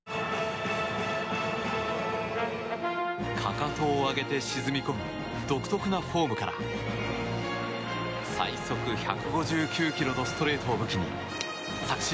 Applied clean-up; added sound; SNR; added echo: none; Bowed string instrument; 17 dB; none.